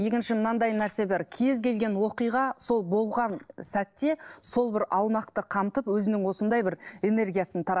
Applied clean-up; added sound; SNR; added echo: neural separator model SepFormer DNS4.